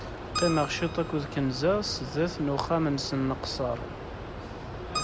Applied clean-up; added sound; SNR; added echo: none; Keyboard (musical); 12 dB; none.